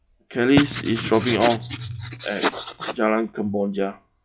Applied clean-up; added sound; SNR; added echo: classical method log-MMSE.